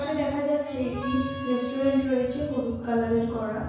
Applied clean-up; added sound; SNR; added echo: none; Harmonica; 13 dB; reverberation time 1.1 s.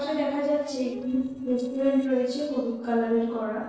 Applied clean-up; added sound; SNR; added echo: neural separator model SepFormer DNS4.